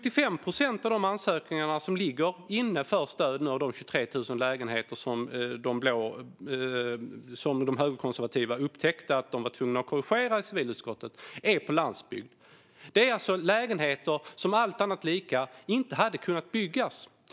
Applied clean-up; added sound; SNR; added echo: none; none; none; none.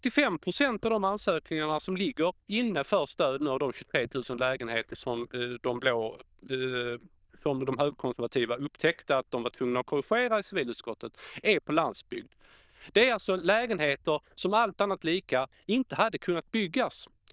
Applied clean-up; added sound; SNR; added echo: neural diffusion model UNIVERSE++.